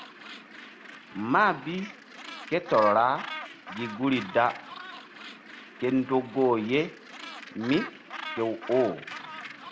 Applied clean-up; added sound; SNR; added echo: none; Gull, seagull; 13 dB; none.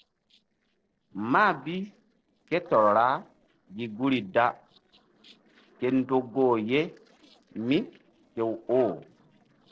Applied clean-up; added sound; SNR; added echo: neural separator model SepFormer DNS4.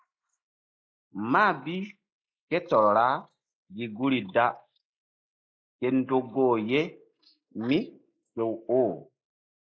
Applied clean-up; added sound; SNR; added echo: neural mask model Resemble Enhance denoiser.